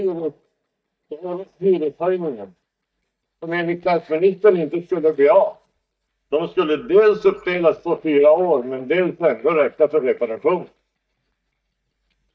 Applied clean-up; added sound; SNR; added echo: neural mask model DeepFilterNet 3.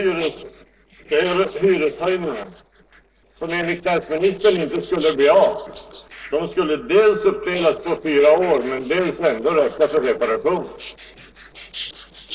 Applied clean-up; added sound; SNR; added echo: neural separator model SepFormer DNS4.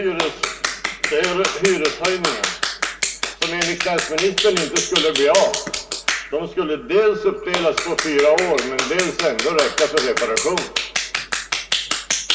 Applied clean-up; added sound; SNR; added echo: none; Clapping; 3 dB; reverberation time 0.2 s.